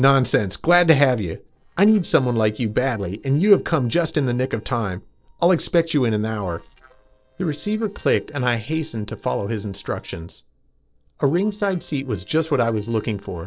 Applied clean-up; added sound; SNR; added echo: neural separator model SepFormer DNS4.